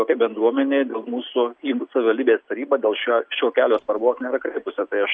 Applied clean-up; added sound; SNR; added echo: none; none; none; none.